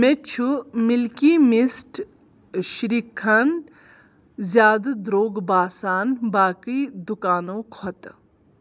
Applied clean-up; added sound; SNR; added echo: none; none; none; none.